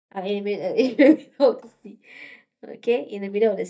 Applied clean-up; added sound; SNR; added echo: neural mask model DeepFilterNet 3.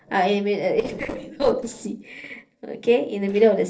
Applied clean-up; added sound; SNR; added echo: neural separator model SepFormer DNS4.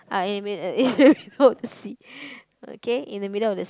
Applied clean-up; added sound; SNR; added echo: none; none; none; none.